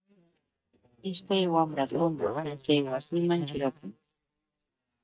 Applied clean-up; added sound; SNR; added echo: neural mask model DeepFilterNet 3.